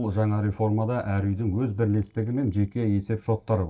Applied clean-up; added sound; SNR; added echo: neural mask model DeepFilterNet 3.